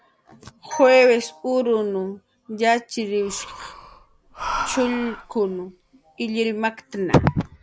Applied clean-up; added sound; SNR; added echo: none; Breathing; 12 dB; none.